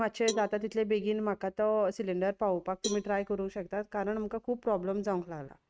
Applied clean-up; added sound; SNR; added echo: neural mask model RNNoise.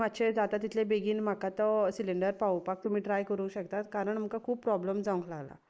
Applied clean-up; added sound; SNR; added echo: neural mask model Resemble Enhance denoiser.